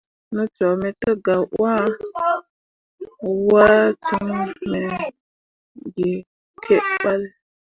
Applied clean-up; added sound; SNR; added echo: none; none; none; none.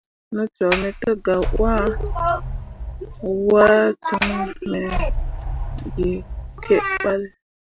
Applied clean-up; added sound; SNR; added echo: none; Sliding door; 5 dB; none.